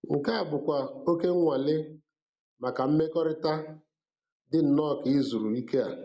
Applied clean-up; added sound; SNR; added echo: none; none; none; none.